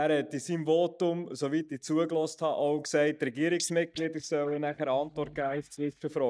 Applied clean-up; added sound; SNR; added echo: neural mask model DeepFilterNet 3.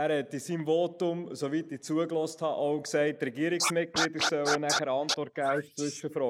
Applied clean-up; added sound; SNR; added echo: neural mask model Resemble Enhance denoiser.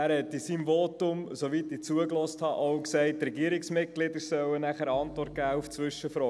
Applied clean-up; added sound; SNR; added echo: none; none; none; none.